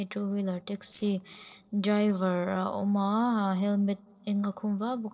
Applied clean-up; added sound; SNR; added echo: neural separator model SepFormer DNS4.